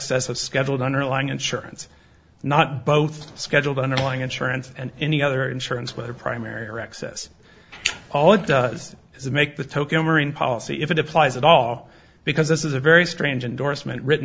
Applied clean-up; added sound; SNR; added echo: none; none; none; none.